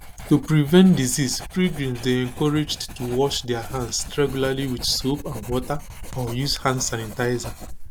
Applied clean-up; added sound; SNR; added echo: none; Writing; 12 dB; none.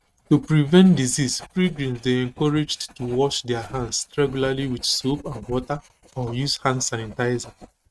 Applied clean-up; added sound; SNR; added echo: neural mask model RNNoise.